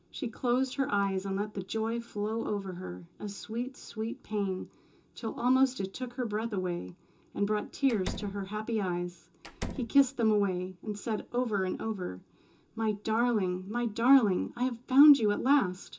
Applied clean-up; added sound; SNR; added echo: none; Slam; 11 dB; reverberation time 0.2 s.